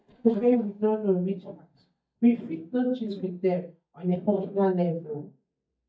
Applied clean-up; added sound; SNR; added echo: neural mask model DeepFilterNet 3.